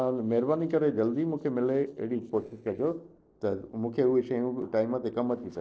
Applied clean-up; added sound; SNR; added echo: neural separator model SepFormer DNS4.